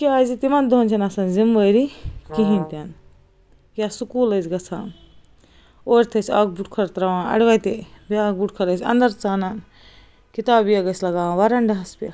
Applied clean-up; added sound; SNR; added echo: none; Brass instrument; 11 dB; none.